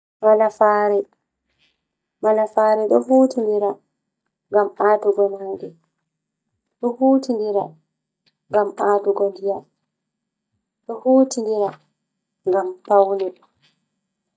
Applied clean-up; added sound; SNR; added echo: neural mask model DeepFilterNet 3.